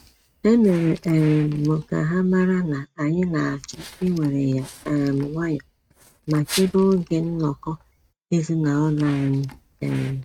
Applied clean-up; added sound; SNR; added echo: neural mask model RNNoise.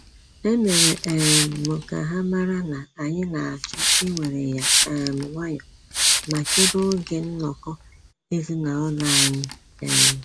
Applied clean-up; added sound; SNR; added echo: none; Hiss; -2 dB; none.